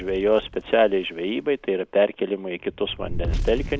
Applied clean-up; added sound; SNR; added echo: none; Fire; 8 dB; none.